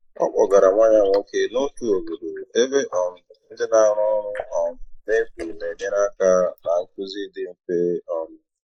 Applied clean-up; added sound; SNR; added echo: neural mask model Resemble Enhance denoiser.